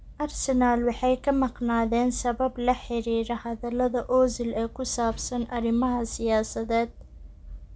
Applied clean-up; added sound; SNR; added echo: none; none; none; none.